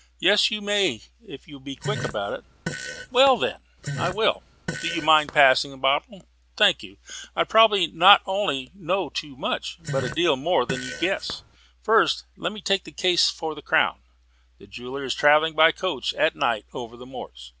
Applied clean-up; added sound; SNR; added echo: none; Fart; 10 dB; none.